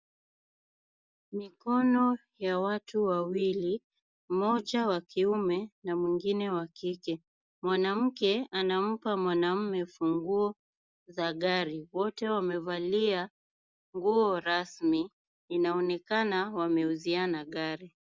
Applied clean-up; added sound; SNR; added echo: none; none; none; none.